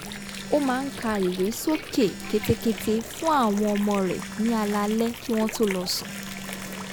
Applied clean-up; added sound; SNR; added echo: none; Telephone + Water; 10 dB; none.